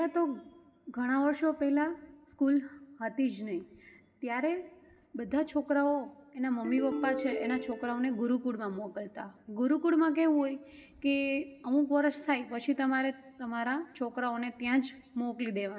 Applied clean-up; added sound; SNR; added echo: none; Ringtone; 6 dB; reverberation time 1.2 s.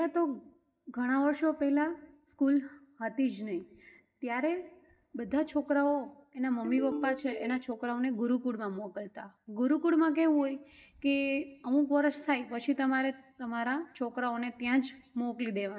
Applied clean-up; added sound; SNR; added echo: neural mask model DeepFilterNet 3.